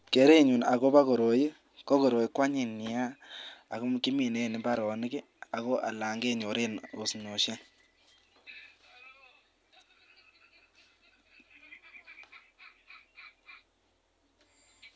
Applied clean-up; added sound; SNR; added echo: none; none; none; none.